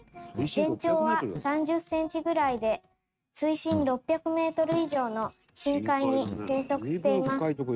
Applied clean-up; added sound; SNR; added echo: neural mask model RNNoise.